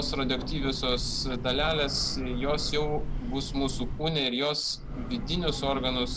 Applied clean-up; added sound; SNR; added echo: none; Train / Breathing; 3 dB; none.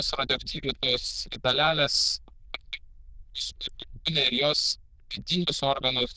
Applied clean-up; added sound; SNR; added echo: neural diffusion model UNIVERSE++.